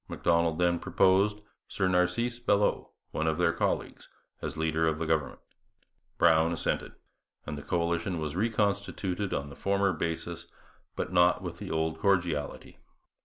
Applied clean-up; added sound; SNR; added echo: none; none; none; none.